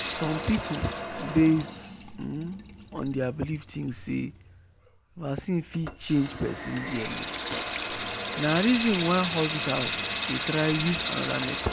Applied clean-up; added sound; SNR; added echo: none; Sink (filling or washing) / Water tap, faucet; 5 dB; none.